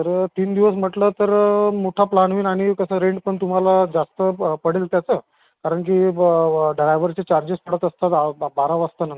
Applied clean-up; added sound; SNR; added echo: none; none; none; none.